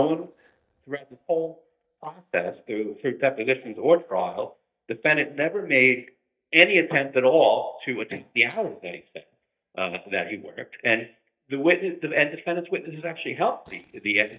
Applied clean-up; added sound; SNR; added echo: neural mask model DeepFilterNet 3.